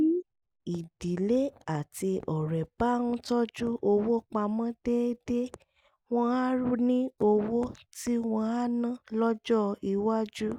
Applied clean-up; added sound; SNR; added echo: none; none; none; none.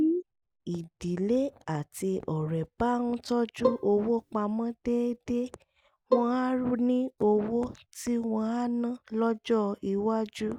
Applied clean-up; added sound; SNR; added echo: none; Bowed string instrument; 3 dB; none.